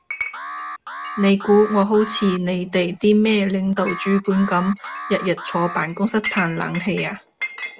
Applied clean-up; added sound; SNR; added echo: none; Chink, clink + Alarm; 11 dB; none.